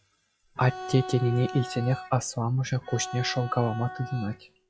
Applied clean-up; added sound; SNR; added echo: classical method log-MMSE.